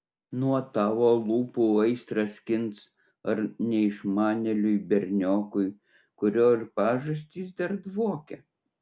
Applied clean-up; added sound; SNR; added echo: none; none; none; none.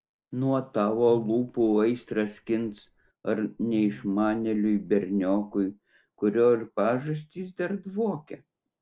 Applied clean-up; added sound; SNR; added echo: neural separator model SepFormer DNS4.